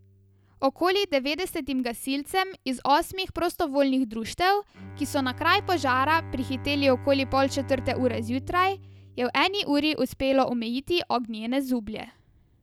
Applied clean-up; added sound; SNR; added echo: none; Bowed string instrument; 16 dB; none.